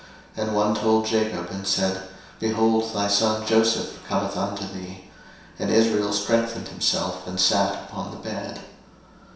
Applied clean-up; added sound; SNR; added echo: none; none; none; reverberation time 0.7 s.